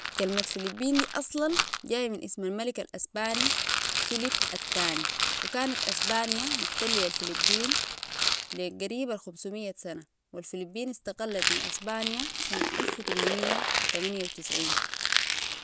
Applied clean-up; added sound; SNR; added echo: none; Rattle; -3 dB; none.